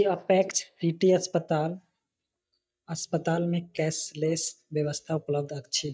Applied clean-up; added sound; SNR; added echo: neural mask model DeepFilterNet 3.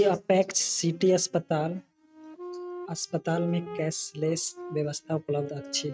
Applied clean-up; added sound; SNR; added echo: neural mask model RNNoise.